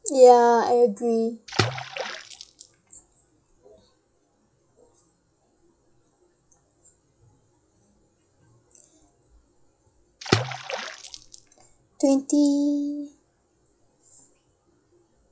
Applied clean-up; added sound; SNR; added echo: classical method log-MMSE.